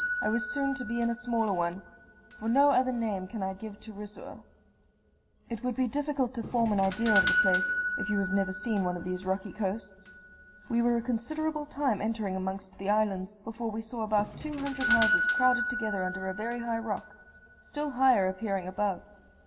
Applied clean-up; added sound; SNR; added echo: none; Doorbell; -4 dB; reverberation time 0.6 s.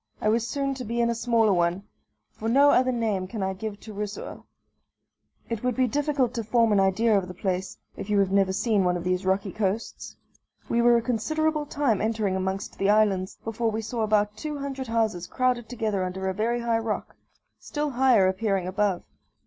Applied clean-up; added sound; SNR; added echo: none; none; none; none.